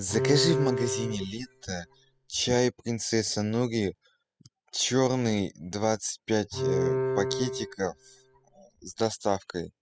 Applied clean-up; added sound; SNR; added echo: classical method spectral subtraction.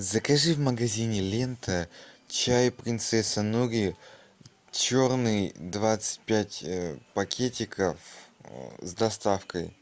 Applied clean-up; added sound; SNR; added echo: none; none; none; none.